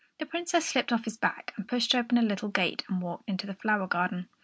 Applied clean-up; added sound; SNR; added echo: none; none; none; none.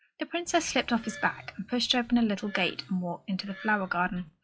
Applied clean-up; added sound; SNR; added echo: classical method log-MMSE.